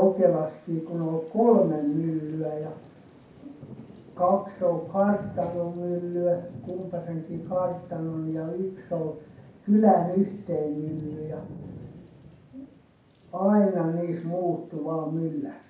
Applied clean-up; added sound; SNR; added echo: none; Thunder / Rain; 19 dB; reverberation time 0.6 s.